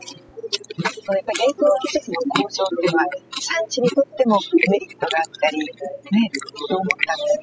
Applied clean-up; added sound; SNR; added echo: classical method spectral subtraction.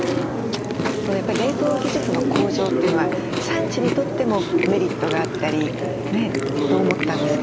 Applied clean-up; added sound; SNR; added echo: none; Chewing, mastication; -2 dB; none.